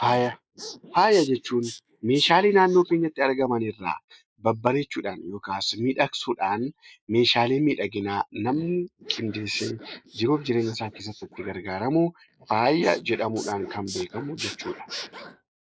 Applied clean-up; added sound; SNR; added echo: neural mask model Resemble Enhance denoiser.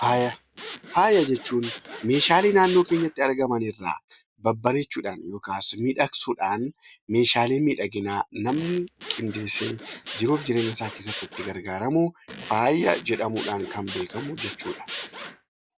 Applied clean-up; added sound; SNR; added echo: none; Zipper (clothing) / Sawing; 11 dB; none.